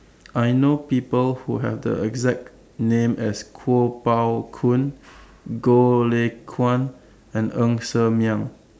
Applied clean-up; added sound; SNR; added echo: none; none; none; none.